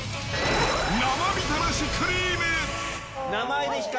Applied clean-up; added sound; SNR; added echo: none; none; none; none.